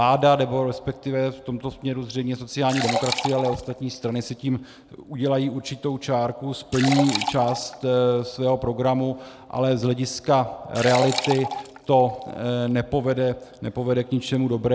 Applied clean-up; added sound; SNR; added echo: none; Liquid; 11 dB; none.